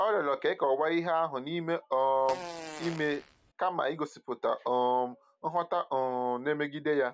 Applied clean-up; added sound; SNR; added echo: none; Fart; 12 dB; none.